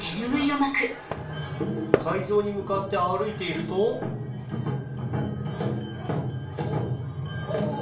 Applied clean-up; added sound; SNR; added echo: none; Fireworks; 7 dB; reverberation time 0.4 s.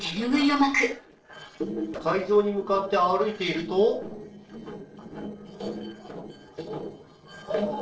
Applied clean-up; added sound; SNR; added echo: neural separator model SepFormer DNS4.